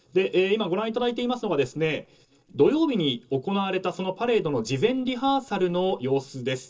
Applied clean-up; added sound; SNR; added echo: neural separator model SepFormer DNS4.